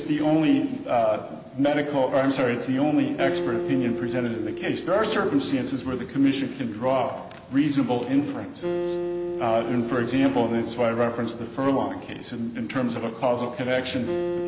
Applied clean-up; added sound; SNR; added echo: none; Acoustic guitar; 9 dB; none.